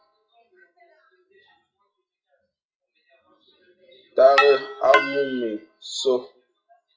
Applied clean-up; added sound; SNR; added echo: classical method WPE with log-MMSE.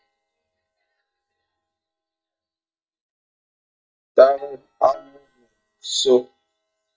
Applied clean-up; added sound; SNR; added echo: neural mask model DeepFilterNet 3.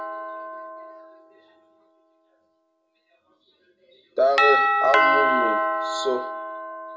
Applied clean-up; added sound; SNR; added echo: none; Doorbell; -4 dB; reverberation time 0.2 s.